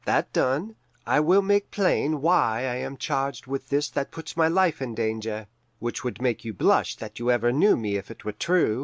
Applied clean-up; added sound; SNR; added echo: none; none; none; none.